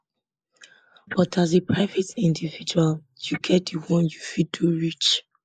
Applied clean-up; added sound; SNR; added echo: neural mask model Resemble Enhance denoiser.